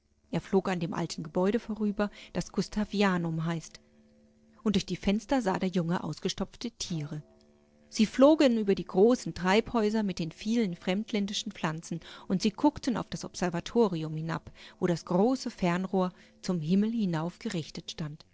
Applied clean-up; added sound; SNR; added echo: neural separator model SepFormer DNS4.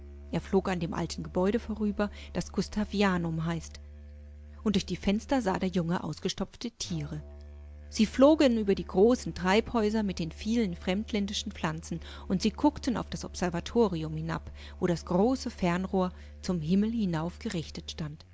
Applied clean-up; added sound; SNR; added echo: none; Musical instrument; 16 dB; none.